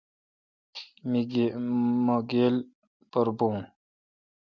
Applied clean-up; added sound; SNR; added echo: none; none; none; none.